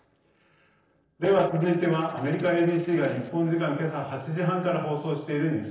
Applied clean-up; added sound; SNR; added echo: neural separator model SepFormer DNS4.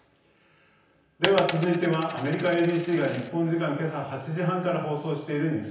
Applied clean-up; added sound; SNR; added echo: none; Coin (dropping); 6 dB; reverberation time 0.9 s.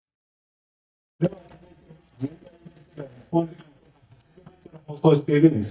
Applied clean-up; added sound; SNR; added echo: neural mask model DeepFilterNet 3.